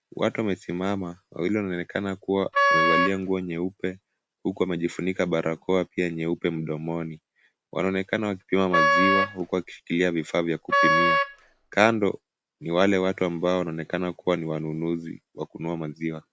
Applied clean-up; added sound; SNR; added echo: none; Wind instrument, woodwind instrument; -4 dB; none.